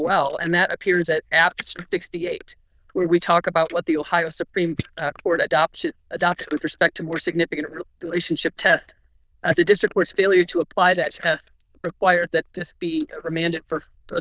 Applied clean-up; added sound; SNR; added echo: neural diffusion model UNIVERSE++.